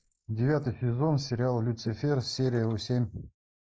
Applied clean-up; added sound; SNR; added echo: neural mask model Resemble Enhance denoiser.